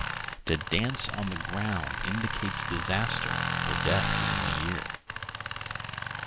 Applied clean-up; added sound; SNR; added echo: none; Tools; 0 dB; none.